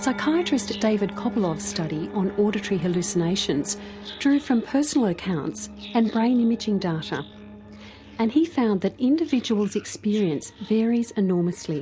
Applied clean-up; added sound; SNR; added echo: none; none; none; none.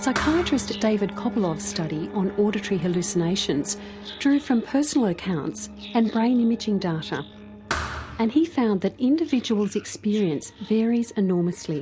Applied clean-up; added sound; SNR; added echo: none; Thump, thud; 10 dB; none.